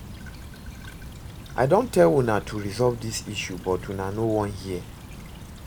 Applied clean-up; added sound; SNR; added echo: none; Stream / Trickle, dribble; 13 dB; none.